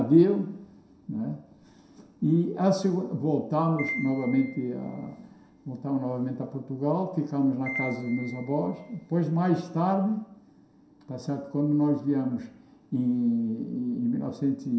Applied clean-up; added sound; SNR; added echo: none; Piano; 13 dB; reverberation time 0.7 s.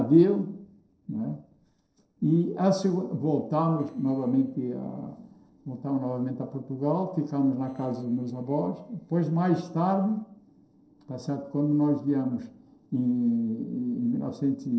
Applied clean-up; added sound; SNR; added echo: neural separator model SepFormer DNS4.